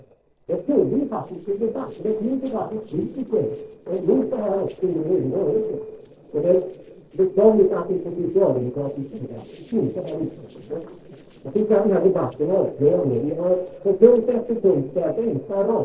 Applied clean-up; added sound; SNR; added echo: neural separator model SepFormer DNS4.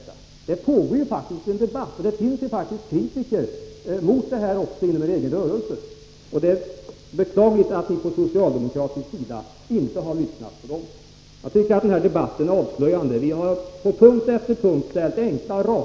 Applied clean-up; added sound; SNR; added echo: none; none; none; none.